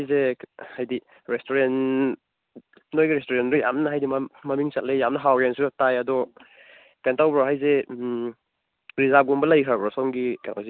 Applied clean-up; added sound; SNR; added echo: none; none; none; none.